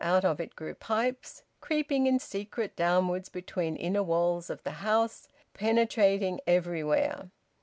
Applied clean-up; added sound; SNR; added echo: none; none; none; none.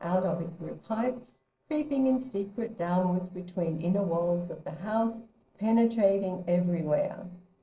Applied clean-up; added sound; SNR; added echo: neural separator model SepFormer DNS4.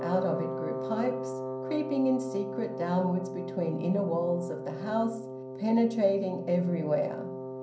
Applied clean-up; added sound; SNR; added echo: none; Wind instrument, woodwind instrument; 7 dB; reverberation time 0.6 s.